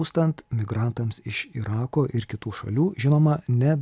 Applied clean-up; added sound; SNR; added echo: none; none; none; none.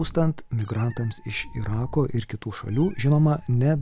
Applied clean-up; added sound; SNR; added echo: none; Meow; 11 dB; none.